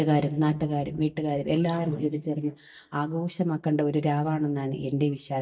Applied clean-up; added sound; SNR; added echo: neural mask model DeepFilterNet 3.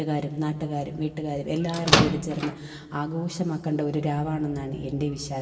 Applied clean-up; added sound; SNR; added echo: none; Microwave oven; -4 dB; reverberation time 2.4 s.